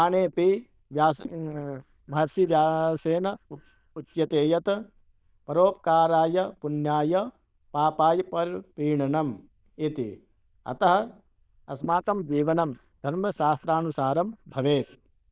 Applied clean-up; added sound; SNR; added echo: neural diffusion model UNIVERSE++.